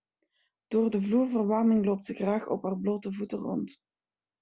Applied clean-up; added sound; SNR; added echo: none; none; none; none.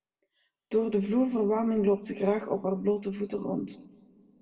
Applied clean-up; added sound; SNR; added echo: none; none; none; reverberation time 1.0 s.